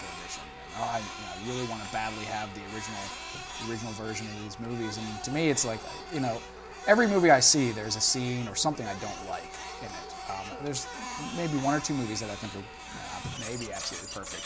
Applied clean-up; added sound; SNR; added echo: none; Printer; 10 dB; none.